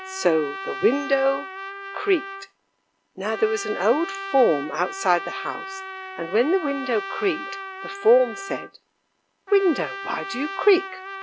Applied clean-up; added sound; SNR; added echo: none; Trumpet; 10 dB; none.